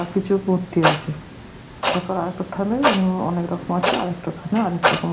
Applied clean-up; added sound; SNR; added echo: none; Clock; 2 dB; reverberation time 0.4 s.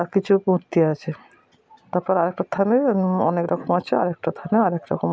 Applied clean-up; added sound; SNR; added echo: none; none; none; none.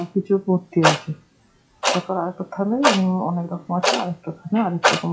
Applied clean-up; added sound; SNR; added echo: classical method WPE with log-MMSE.